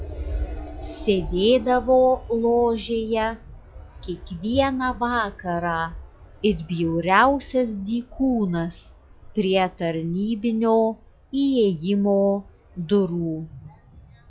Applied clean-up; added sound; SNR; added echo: classical method log-MMSE.